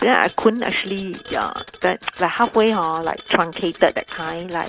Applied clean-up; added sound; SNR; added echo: neural mask model RNNoise.